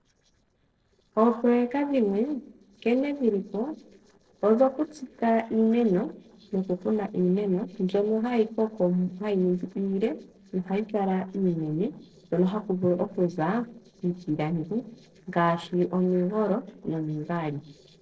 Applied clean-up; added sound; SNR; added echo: neural separator model SepFormer DNS4.